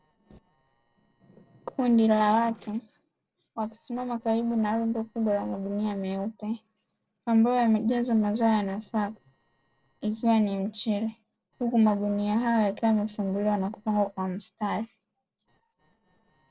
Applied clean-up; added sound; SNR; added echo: neural separator model SepFormer DNS4.